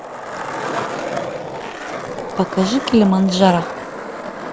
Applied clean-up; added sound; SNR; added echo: none; Skateboard; 6 dB; none.